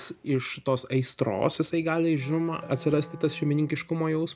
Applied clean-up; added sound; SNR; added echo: none; Wind instrument, woodwind instrument; 19 dB; none.